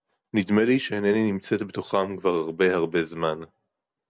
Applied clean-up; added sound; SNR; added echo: none; none; none; none.